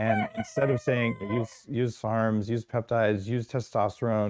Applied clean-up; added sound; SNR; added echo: neural mask model RNNoise.